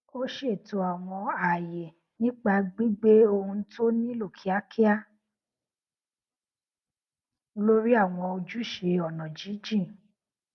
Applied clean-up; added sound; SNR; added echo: none; none; none; none.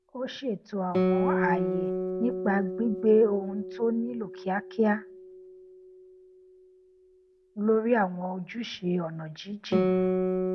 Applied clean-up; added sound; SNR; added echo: none; Guitar; 2 dB; none.